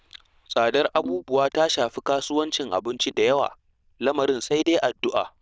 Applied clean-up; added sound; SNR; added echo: neural diffusion model UNIVERSE++.